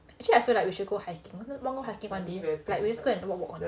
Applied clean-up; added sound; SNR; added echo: none; none; none; none.